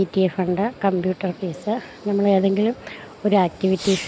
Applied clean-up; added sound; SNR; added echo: none; Fireworks; 20 dB; none.